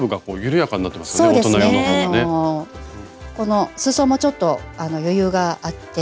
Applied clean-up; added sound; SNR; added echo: none; none; none; none.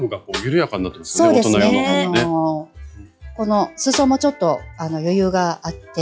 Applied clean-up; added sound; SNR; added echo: classical method log-MMSE.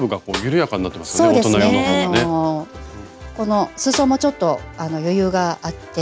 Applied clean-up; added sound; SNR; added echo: none; Snare drum; 15 dB; none.